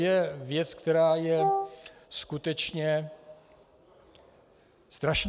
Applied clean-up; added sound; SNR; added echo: none; Wind instrument, woodwind instrument; 0 dB; none.